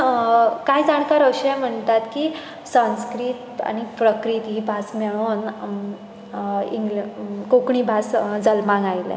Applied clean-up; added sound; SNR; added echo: none; none; none; none.